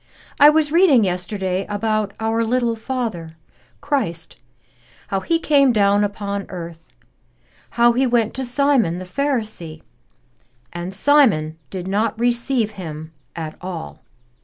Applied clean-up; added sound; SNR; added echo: none; none; none; none.